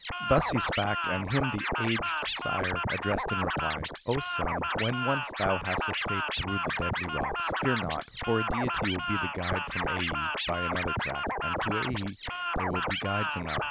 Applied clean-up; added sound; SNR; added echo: none; Scratching (performance technique); -1 dB; none.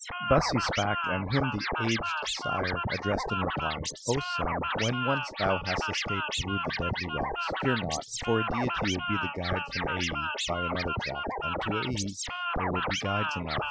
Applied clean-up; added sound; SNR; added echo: classical method Wiener filter.